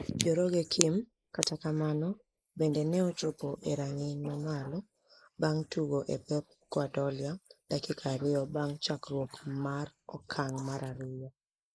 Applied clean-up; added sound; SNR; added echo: neural mask model Resemble Enhance denoiser.